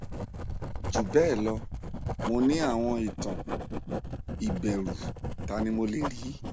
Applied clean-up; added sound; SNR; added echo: none; Writing; 4 dB; none.